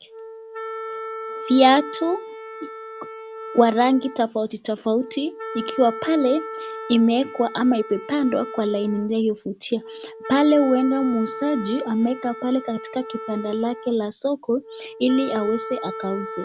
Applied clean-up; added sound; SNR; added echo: none; Wind instrument, woodwind instrument; 12 dB; none.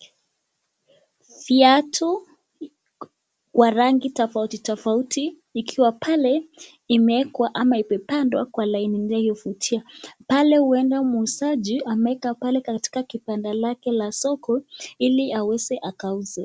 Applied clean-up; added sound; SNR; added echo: none; none; none; none.